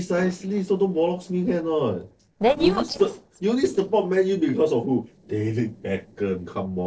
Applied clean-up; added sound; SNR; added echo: neural separator model SepFormer DNS4.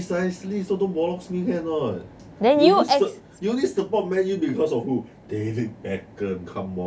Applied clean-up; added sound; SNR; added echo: none; none; none; none.